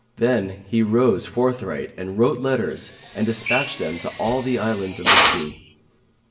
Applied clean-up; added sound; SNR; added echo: none; Drill; -1 dB; reverberation time 0.7 s.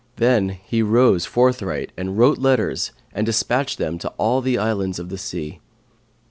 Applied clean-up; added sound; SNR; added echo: none; none; none; none.